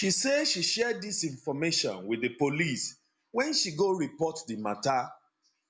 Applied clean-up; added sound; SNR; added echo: none; none; none; none.